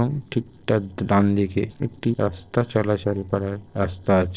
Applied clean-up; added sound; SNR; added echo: neural separator model SepFormer DNS4.